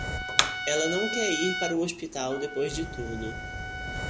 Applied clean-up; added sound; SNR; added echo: none; Fire + Trumpet; 1 dB; none.